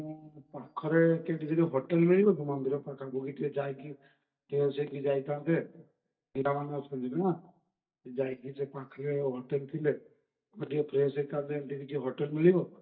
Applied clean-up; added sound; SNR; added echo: neural mask model DeepFilterNet 3.